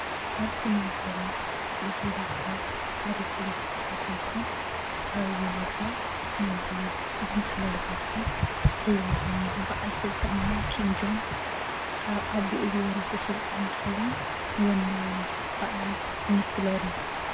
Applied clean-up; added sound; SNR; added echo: none; Water; -1 dB; none.